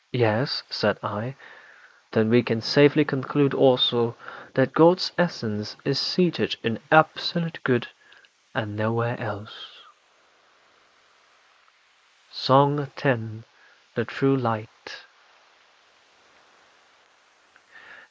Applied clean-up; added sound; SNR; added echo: neural mask model Resemble Enhance denoiser.